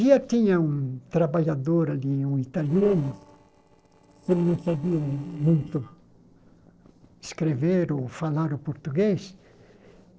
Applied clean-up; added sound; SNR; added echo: neural separator model SepFormer DNS4.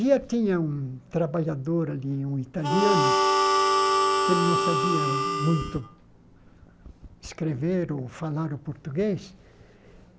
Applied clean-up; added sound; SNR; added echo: none; Harmonica; -5 dB; none.